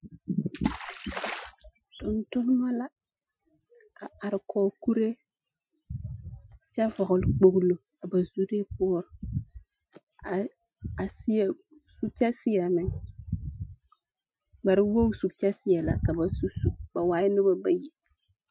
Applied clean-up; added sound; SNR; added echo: classical method Wiener filter.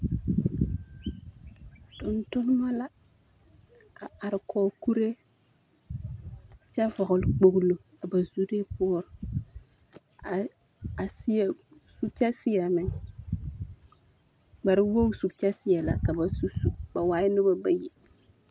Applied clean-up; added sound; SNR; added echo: none; none; none; none.